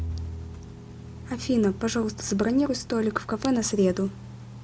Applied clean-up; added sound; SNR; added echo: none; Bowed string instrument; 14 dB; none.